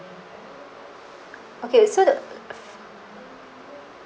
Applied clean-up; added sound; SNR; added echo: none; none; none; none.